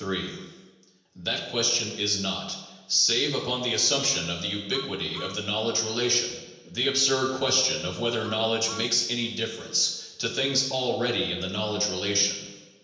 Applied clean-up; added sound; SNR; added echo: none; Truck; 20 dB; reverberation time 1.0 s.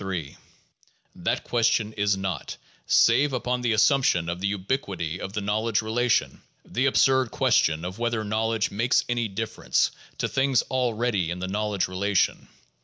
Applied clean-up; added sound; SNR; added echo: none; none; none; none.